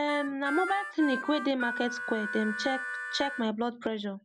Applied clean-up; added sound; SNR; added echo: none; Harmonica; 6 dB; none.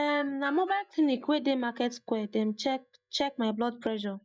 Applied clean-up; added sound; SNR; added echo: neural mask model DeepFilterNet 3.